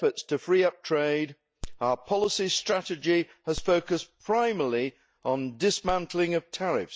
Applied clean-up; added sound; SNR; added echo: neural mask model DeepFilterNet 3.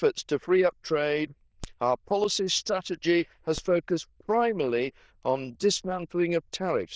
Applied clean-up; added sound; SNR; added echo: neural diffusion model UNIVERSE++.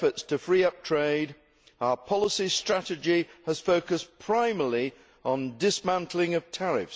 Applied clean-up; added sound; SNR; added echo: none; none; none; none.